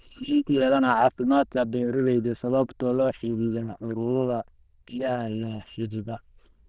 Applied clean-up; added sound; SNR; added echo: neural diffusion model UNIVERSE++.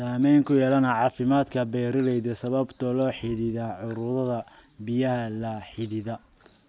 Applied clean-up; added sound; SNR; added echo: none; none; none; none.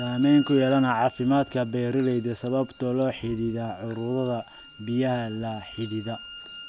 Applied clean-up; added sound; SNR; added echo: none; Bowed string instrument; 20 dB; none.